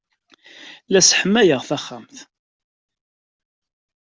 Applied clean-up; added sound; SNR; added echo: none; none; none; none.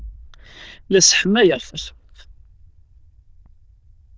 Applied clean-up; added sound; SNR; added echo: neural diffusion model UNIVERSE++.